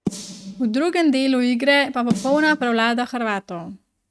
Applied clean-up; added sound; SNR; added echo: neural mask model RNNoise.